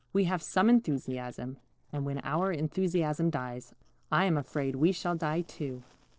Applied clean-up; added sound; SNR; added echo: neural separator model SepFormer DNS4.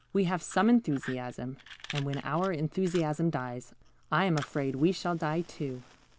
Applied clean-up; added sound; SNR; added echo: none; Fire; 19 dB; none.